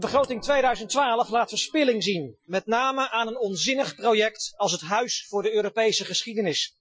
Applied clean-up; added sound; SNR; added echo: classical method Wiener filter.